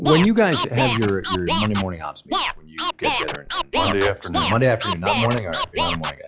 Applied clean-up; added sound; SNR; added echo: classical method log-MMSE.